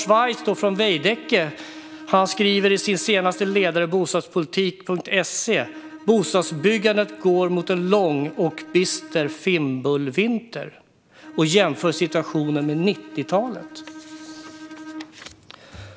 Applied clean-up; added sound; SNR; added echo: none; Bowed string instrument; 18 dB; none.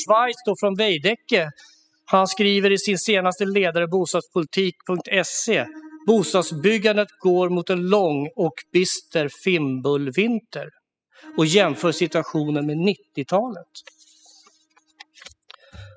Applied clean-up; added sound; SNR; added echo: classical method spectral subtraction.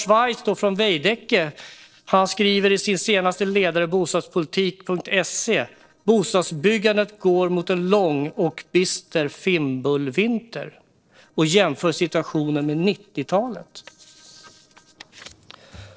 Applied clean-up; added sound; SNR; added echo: neural separator model SepFormer DNS4.